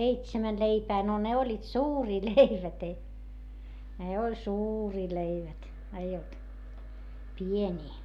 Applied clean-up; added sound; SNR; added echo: none; none; none; none.